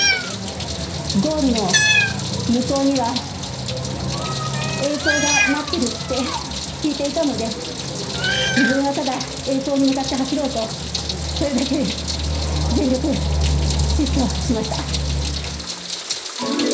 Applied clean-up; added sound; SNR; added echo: none; Meow; 4 dB; reverberation time 0.5 s.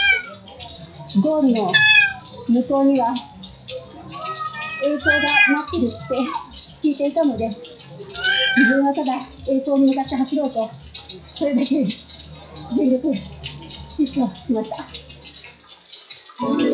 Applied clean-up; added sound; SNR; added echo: classical method WPE with log-MMSE.